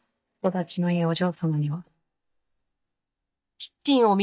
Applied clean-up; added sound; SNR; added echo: neural mask model DeepFilterNet 3.